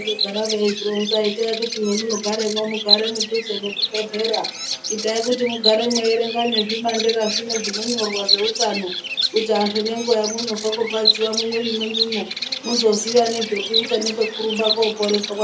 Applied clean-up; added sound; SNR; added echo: none; Bird vocalization, bird call, bird song; 3 dB; reverberation time 0.3 s.